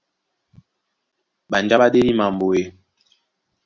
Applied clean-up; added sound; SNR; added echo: none; none; none; none.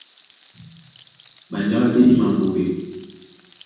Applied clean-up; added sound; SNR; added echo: none; Frying (food); 20 dB; reverberation time 1.1 s.